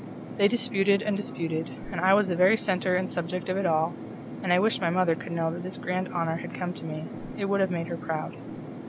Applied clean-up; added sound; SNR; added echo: none; Fixed-wing aircraft, airplane; 10 dB; none.